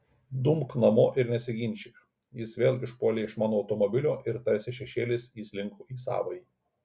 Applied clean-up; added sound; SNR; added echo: none; none; none; none.